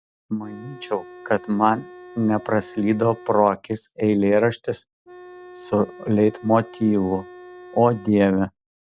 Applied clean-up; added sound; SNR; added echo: none; Organ; 19 dB; none.